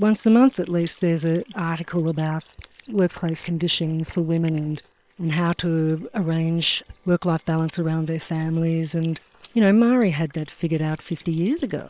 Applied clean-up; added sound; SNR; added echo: neural separator model SepFormer WHAM!.